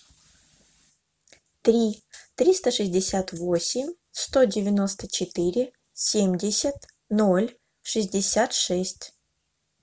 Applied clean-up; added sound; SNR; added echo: none; none; none; none.